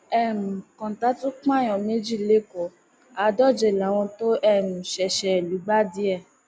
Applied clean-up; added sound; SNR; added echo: none; none; none; none.